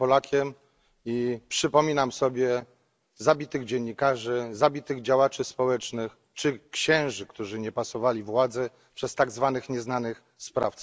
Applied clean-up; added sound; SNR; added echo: none; none; none; none.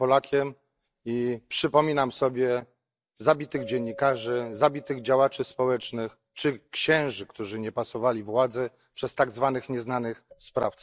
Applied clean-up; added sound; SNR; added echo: neural mask model DeepFilterNet 3.